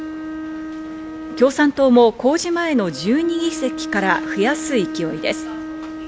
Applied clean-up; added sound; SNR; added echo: none; Bowed string instrument; 10 dB; none.